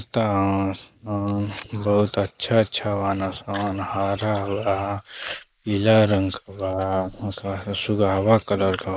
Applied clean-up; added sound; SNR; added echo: neural mask model Resemble Enhance denoiser.